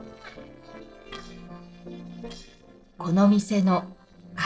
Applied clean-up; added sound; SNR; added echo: neural separator model SepFormer DNS4.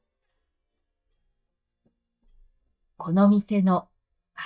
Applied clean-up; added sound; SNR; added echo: neural mask model DeepFilterNet 3.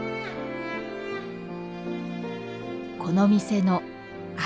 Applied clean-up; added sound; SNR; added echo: none; none; none; none.